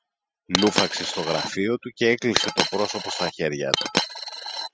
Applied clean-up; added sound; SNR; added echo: classical method spectral subtraction.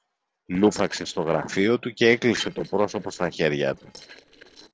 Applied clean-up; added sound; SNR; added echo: neural separator model SepFormer DNS4.